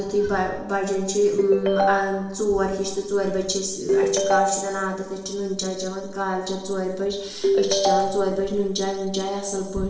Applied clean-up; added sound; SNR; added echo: none; Ringtone; -2 dB; reverberation time 0.9 s.